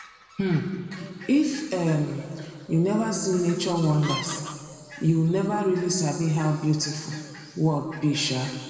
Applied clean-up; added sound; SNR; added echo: none; Fowl; 18 dB; reverberation time 2.2 s.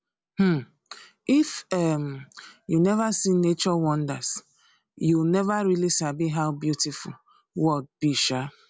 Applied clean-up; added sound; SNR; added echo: none; none; none; none.